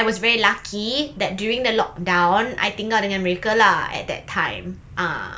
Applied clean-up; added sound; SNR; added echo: none; none; none; none.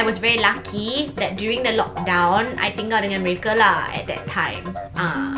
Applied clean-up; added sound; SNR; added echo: none; Musical instrument; 11 dB; none.